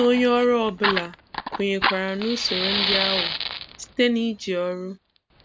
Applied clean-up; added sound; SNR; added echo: none; Fire; 4 dB; none.